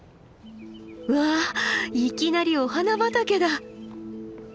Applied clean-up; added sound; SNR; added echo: none; none; none; none.